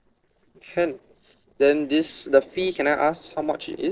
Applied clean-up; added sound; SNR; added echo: neural separator model SepFormer DNS4.